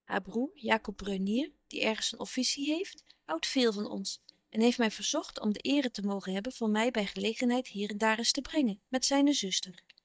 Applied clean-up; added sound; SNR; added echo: neural mask model DeepFilterNet 3.